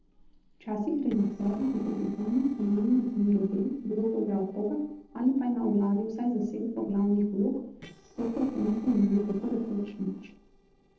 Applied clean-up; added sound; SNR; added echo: neural separator model SepFormer DNS4.